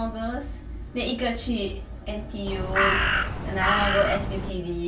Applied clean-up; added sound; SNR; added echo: none; Crow; -3 dB; reverberation time 0.1 s.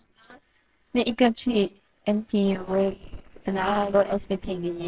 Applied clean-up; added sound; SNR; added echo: neural separator model SepFormer WHAMR!.